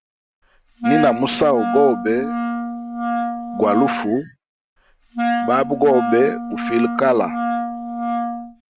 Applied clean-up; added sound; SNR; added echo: none; Wind instrument, woodwind instrument; 3 dB; none.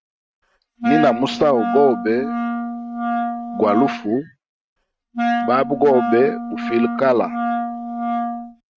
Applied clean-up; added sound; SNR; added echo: neural mask model RNNoise.